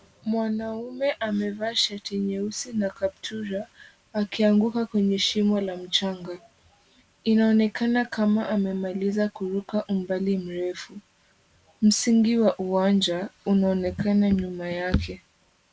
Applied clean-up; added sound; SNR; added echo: none; none; none; none.